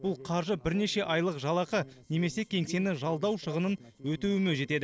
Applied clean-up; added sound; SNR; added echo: neural separator model SepFormer DNS4.